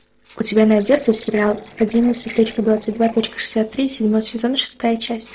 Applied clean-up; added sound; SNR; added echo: neural separator model SepFormer DNS4.